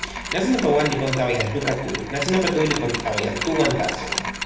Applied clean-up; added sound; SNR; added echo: none; Mechanisms; 6 dB; reverberation time 0.9 s.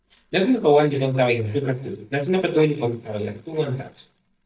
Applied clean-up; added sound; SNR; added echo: neural mask model DeepFilterNet 3.